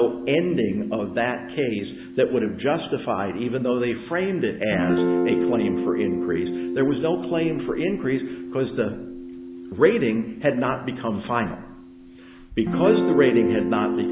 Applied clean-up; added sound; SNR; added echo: none; Guitar; 4 dB; none.